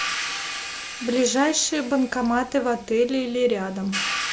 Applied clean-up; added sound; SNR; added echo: none; Hi-hat; 8 dB; none.